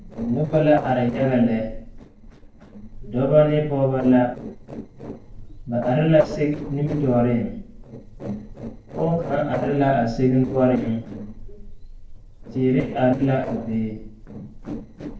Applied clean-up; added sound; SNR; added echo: neural separator model SepFormer DNS4.